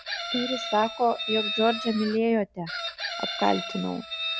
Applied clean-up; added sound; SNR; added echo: none; Chicken, rooster; 6 dB; none.